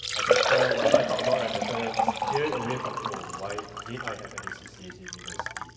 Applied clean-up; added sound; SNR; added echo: none; Liquid; -5 dB; reverberation time 2.6 s.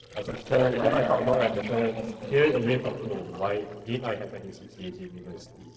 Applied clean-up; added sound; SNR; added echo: neural separator model SepFormer DNS4.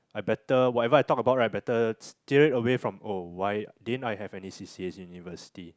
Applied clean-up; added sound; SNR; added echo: none; none; none; none.